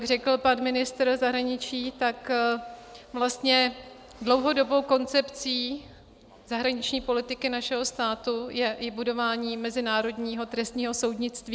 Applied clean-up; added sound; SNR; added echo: none; none; none; none.